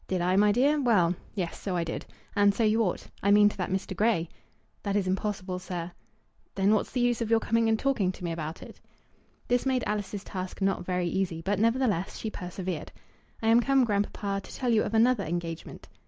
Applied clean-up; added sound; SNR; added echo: none; none; none; none.